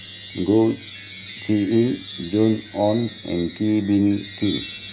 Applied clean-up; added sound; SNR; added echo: none; Wind chime; 16 dB; none.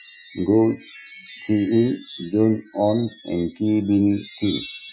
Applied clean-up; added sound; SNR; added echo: classical method Wiener filter.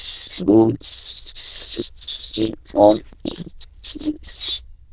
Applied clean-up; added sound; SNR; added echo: neural diffusion model UNIVERSE++.